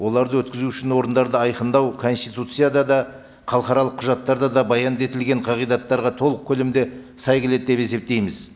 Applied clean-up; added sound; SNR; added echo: none; none; none; none.